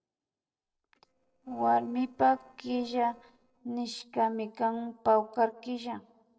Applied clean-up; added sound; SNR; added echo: neural separator model SepFormer DNS4.